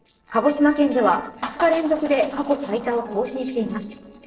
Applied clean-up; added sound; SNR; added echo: neural separator model SepFormer DNS4.